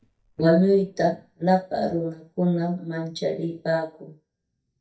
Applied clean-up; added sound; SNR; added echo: neural mask model DeepFilterNet 3.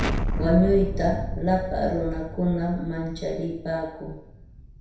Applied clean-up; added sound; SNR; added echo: none; Explosion; 4 dB; reverberation time 0.7 s.